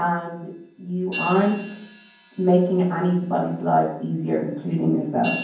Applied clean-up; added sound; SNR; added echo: none; Hi-hat; 15 dB; reverberation time 0.9 s.